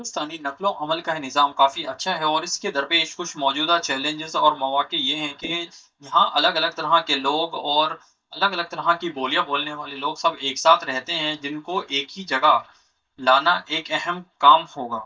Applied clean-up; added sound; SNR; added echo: neural mask model DeepFilterNet 3.